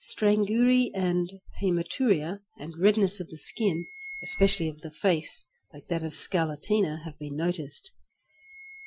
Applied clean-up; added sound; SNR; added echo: classical method Wiener filter.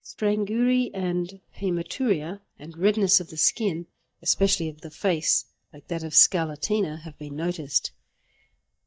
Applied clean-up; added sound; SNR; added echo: neural mask model DeepFilterNet 3.